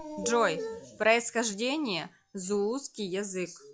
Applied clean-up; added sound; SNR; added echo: classical method log-MMSE.